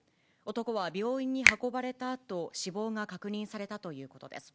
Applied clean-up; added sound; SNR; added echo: none; Finger snapping; -2 dB; none.